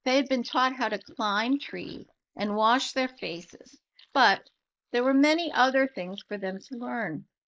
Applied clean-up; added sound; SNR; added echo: neural mask model Resemble Enhance denoiser.